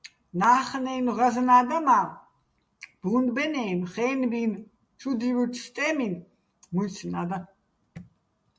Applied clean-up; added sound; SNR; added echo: none; none; none; none.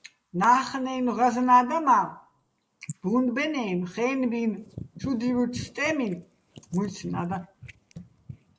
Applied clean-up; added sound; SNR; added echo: neural mask model Resemble Enhance denoiser.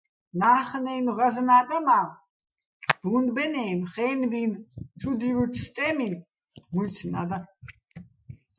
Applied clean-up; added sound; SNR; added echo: classical method Wiener filter.